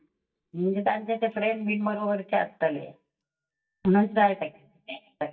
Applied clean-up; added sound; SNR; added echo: neural mask model DeepFilterNet 3.